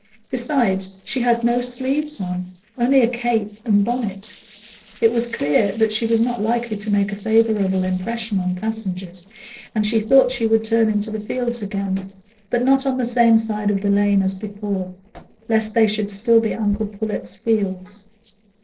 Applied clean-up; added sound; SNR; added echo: neural separator model SepFormer DNS4.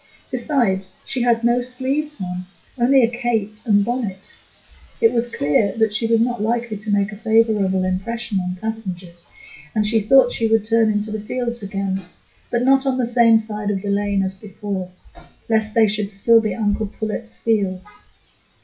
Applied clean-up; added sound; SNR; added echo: classical method WPE with log-MMSE.